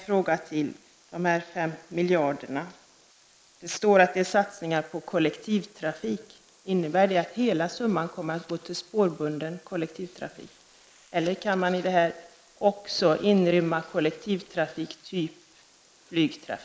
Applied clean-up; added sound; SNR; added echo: neural mask model Resemble Enhance denoiser.